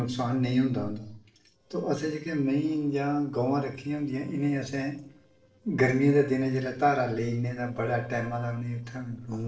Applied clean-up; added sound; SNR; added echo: neural separator model SepFormer DNS4.